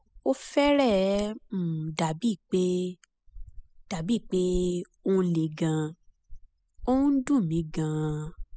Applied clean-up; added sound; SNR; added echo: classical method spectral subtraction.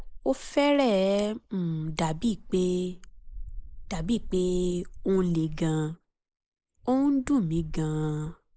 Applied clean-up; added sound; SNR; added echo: neural mask model Resemble Enhance denoiser.